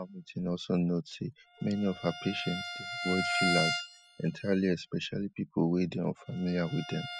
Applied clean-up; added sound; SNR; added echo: classical method spectral subtraction.